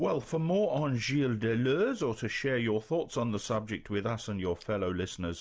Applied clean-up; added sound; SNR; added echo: none; none; none; none.